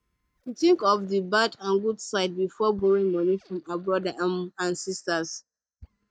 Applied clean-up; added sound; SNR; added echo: neural mask model DeepFilterNet 3.